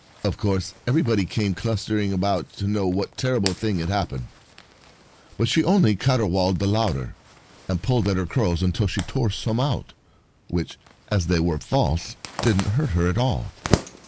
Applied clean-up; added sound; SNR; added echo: none; Zipper (clothing); 13 dB; none.